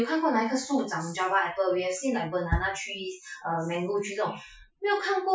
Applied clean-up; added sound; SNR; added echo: classical method Wiener filter.